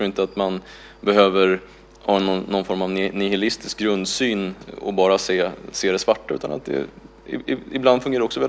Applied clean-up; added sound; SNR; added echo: none; none; none; none.